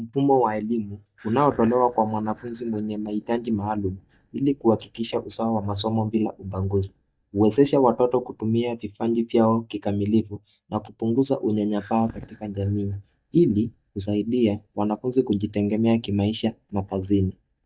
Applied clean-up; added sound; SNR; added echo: neural mask model DeepFilterNet 3.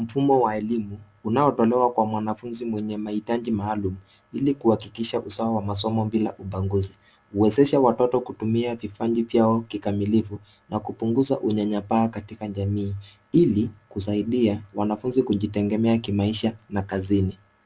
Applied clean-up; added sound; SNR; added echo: none; none; none; none.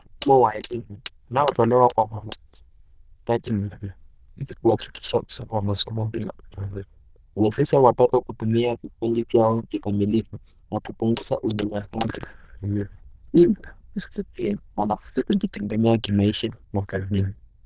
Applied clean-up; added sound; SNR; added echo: neural diffusion model UNIVERSE++.